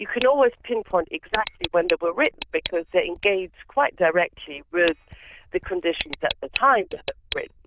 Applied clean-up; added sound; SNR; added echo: neural diffusion model UNIVERSE++.